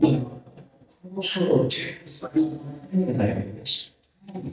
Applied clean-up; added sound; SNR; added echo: neural mask model DeepFilterNet 3.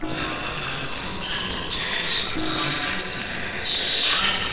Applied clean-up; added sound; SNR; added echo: neural separator model SepFormer WHAMR!.